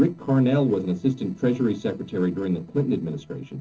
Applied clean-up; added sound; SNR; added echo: neural separator model SepFormer DNS4.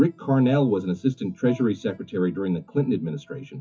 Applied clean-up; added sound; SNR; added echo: classical method WPE with log-MMSE.